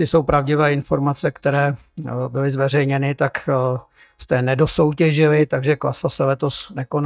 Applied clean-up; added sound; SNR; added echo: neural mask model DeepFilterNet 3.